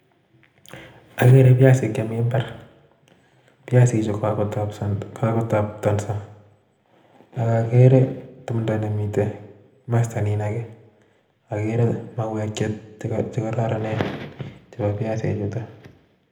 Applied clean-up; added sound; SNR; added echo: none; none; none; reverberation time 0.7 s.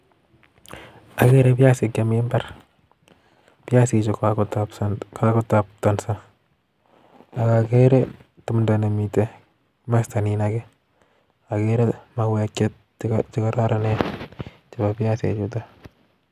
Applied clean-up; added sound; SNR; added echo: none; none; none; none.